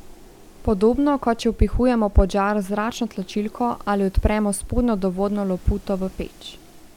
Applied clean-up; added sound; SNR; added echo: none; Wind; 19 dB; none.